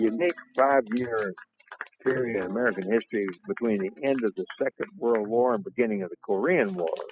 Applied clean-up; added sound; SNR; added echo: classical method spectral subtraction.